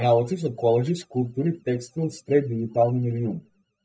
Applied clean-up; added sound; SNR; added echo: neural mask model DeepFilterNet 3.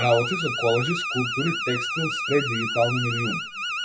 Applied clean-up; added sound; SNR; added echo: none; Alarm; 3 dB; none.